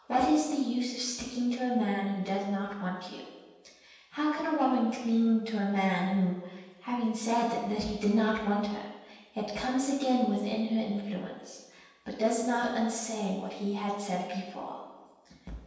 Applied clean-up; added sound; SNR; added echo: none; none; none; reverberation time 1.2 s.